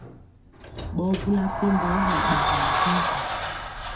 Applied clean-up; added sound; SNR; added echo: none; Sliding door; -3 dB; reverberation time 0.2 s.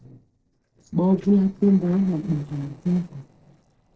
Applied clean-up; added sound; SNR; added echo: neural separator model SepFormer DNS4.